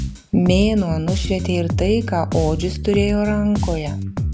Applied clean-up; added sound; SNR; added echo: none; Bass guitar; 4 dB; none.